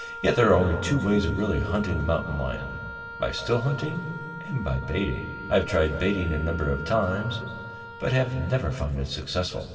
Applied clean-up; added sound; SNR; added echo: none; Wind instrument, woodwind instrument; 12 dB; reverberation time 2.3 s.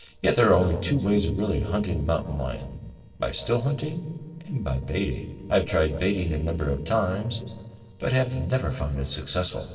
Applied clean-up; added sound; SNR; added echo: neural separator model SepFormer DNS4.